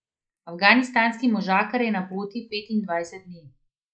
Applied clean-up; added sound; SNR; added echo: neural mask model Resemble Enhance denoiser.